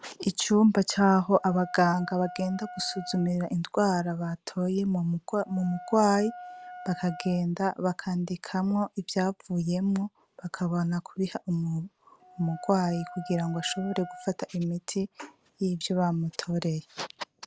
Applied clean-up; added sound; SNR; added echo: none; Wind instrument, woodwind instrument; 17 dB; none.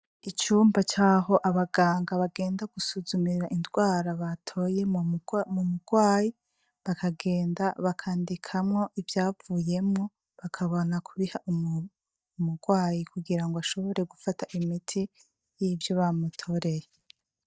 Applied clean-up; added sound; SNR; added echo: neural mask model DeepFilterNet 3.